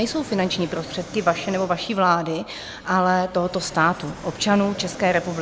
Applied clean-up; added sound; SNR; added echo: none; Fixed-wing aircraft, airplane; 15 dB; none.